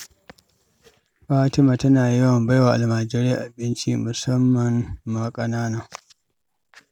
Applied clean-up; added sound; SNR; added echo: none; none; none; none.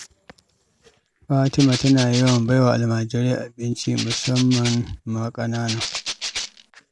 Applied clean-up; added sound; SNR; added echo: none; Rattle (instrument); 9 dB; none.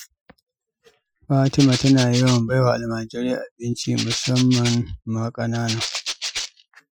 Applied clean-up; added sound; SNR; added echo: classical method Wiener filter.